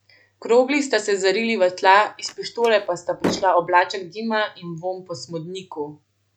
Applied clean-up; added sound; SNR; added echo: none; Slam; 11 dB; none.